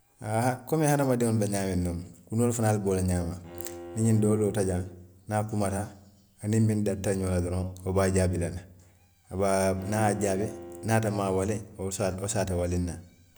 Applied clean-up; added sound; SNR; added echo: none; Bowed string instrument; 18 dB; none.